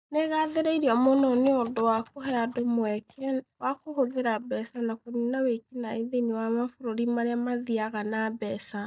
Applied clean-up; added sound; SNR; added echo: neural mask model DeepFilterNet 3.